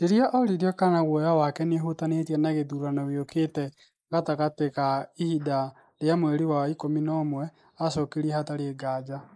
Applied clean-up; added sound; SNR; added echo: neural mask model Resemble Enhance denoiser.